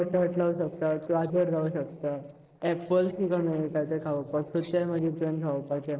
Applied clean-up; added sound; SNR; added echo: neural separator model SepFormer DNS4.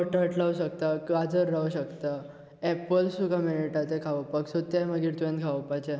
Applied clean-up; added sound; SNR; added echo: none; none; none; none.